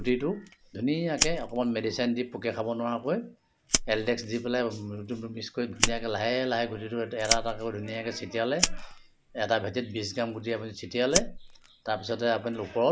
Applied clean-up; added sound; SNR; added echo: none; Fire; 5 dB; none.